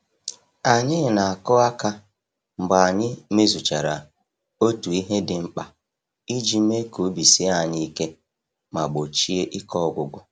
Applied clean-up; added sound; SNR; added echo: none; none; none; none.